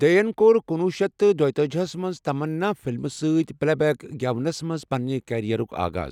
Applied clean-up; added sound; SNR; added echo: none; none; none; none.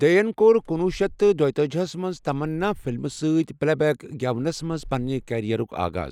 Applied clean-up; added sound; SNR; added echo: neural mask model Resemble Enhance denoiser.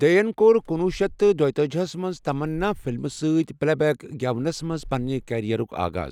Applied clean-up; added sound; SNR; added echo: none; Bird; 20 dB; none.